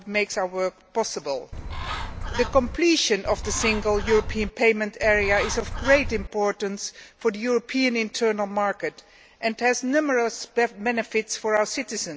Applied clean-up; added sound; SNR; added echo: none; Bird; 6 dB; none.